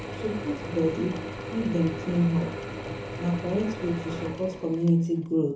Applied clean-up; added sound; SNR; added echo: none; Drill / Mechanisms; 8 dB; reverberation time 0.5 s.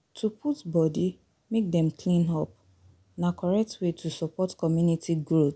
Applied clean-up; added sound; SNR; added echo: none; none; none; none.